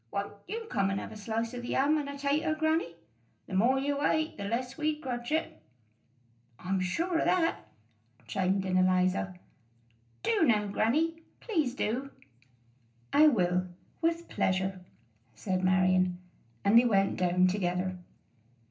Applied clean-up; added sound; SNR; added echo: none; none; none; reverberation time 0.3 s.